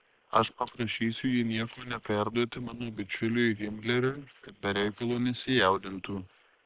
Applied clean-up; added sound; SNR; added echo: neural separator model SepFormer WHAM!.